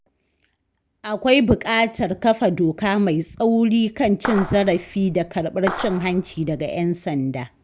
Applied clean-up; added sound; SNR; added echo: none; Clapping; 11 dB; none.